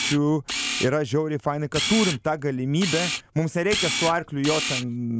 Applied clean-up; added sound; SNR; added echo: none; Camera; 5 dB; none.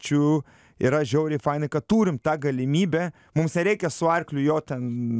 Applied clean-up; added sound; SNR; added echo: none; none; none; none.